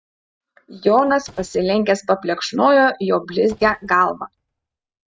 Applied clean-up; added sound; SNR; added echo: neural mask model RNNoise.